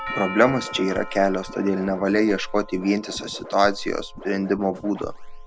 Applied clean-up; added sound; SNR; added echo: none; Doorbell + Scratching (performance technique); 11 dB; none.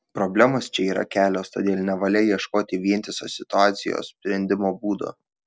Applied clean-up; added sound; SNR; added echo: none; none; none; none.